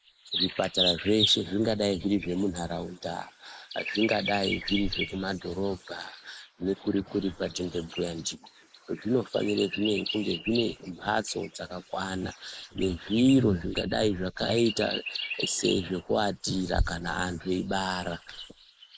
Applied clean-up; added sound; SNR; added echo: neural mask model Resemble Enhance denoiser.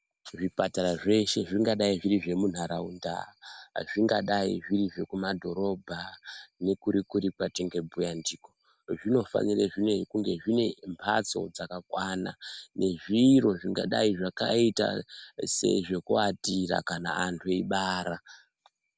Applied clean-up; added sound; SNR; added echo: none; none; none; none.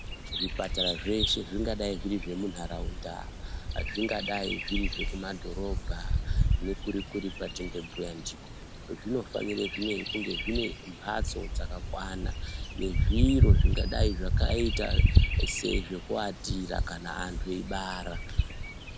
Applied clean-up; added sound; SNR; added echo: none; Bird vocalization, bird call, bird song; -5 dB; none.